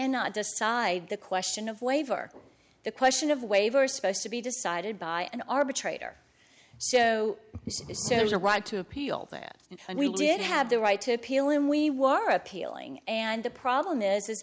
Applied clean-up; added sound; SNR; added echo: none; none; none; none.